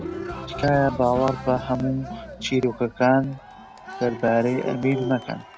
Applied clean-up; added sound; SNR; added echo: none; Cheering; 10 dB; none.